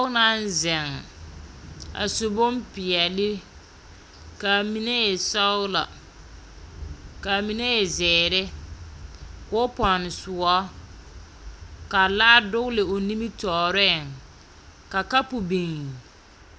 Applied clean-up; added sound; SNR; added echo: none; none; none; none.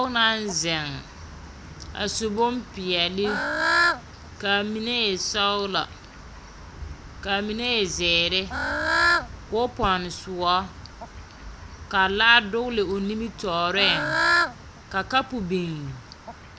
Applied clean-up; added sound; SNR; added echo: none; Bird / Fowl; 4 dB; none.